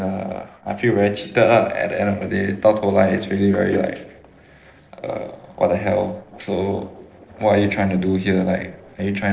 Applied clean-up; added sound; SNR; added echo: neural separator model SepFormer DNS4.